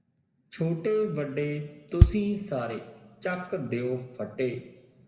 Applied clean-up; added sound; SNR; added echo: none; Bass drum; -3 dB; reverberation time 1.2 s.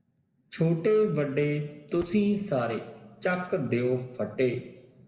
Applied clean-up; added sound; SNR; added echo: neural separator model SepFormer DNS4.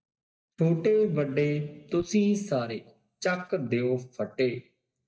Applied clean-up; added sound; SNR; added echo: neural mask model DeepFilterNet 3.